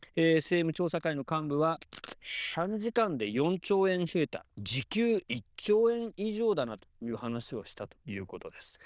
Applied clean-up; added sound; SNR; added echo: neural diffusion model UNIVERSE++.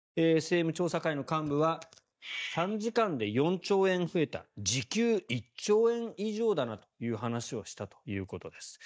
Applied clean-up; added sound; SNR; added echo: neural mask model DeepFilterNet 3.